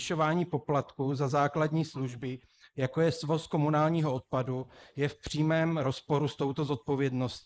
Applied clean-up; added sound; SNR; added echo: neural mask model Resemble Enhance denoiser.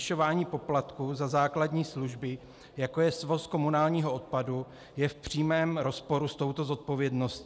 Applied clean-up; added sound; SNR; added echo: none; none; none; none.